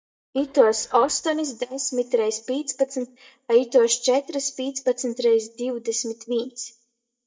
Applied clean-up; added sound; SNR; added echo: neural mask model DeepFilterNet 3.